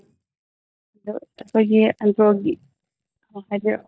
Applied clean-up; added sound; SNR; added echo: neural mask model DeepFilterNet 3.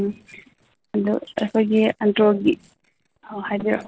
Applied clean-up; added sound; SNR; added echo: neural separator model SepFormer DNS4.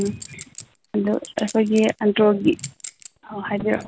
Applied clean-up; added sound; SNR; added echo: none; Chink, clink; 19 dB; none.